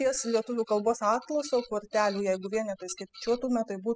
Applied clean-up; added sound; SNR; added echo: classical method spectral subtraction.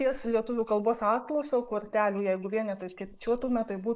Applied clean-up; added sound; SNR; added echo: neural mask model Resemble Enhance denoiser.